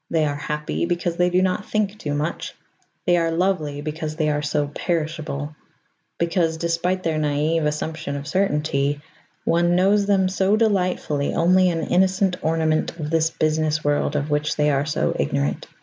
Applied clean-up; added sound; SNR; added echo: none; none; none; none.